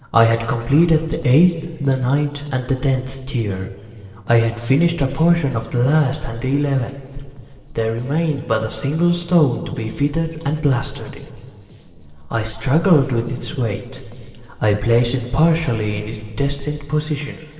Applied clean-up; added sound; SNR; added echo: neural separator model SepFormer DNS4.